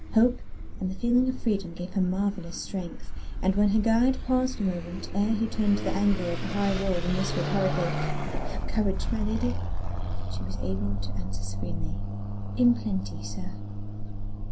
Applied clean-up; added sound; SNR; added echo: none; Car passing by / Accelerating, revving, vroom; 0 dB; reverberation time 0.3 s.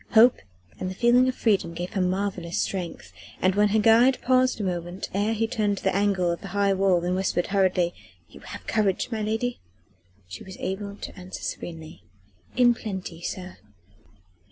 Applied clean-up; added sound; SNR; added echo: none; none; none; none.